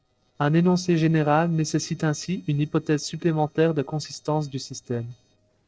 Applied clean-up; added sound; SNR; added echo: neural separator model SepFormer DNS4.